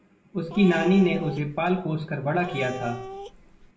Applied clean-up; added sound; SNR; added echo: none; Cat; 13 dB; reverberation time 0.2 s.